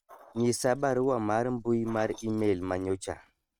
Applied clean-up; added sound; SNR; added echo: neural mask model RNNoise.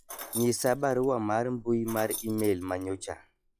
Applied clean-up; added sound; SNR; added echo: classical method log-MMSE.